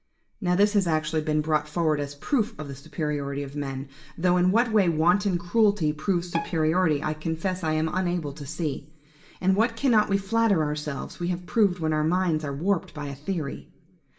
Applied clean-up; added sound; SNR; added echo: none; Bowed string instrument; 15 dB; reverberation time 0.5 s.